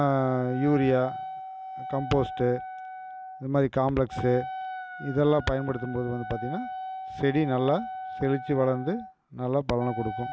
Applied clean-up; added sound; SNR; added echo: none; Wind instrument, woodwind instrument; 10 dB; none.